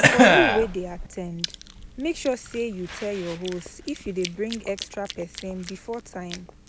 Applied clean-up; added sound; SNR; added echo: none; Chewing, mastication / Cough; -3 dB; none.